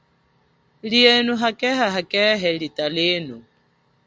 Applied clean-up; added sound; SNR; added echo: none; none; none; none.